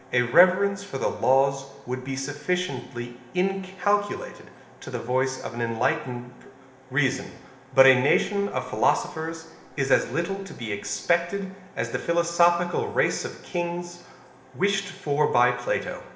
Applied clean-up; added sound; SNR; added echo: none; none; none; reverberation time 1.0 s.